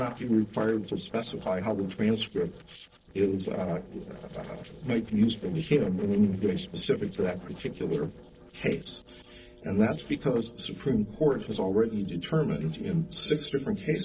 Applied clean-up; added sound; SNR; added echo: neural separator model SepFormer DNS4.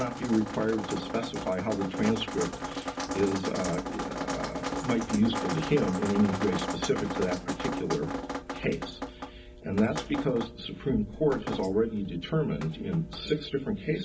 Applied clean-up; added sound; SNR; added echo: none; Drip; 6 dB; reverberation time 0.4 s.